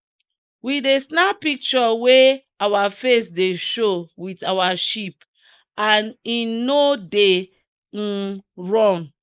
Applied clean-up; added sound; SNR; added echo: neural mask model Resemble Enhance denoiser.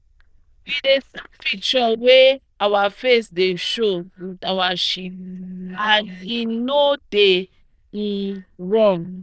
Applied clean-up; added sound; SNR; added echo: neural diffusion model UNIVERSE++.